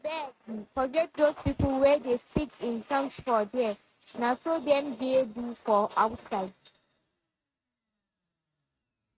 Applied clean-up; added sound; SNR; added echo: neural mask model RNNoise.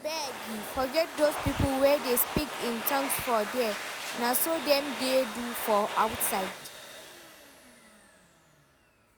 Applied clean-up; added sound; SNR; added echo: none; Domestic sounds, home sounds; 8 dB; none.